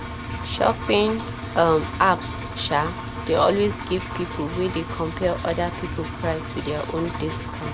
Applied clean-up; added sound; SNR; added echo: none; Engine; 6 dB; none.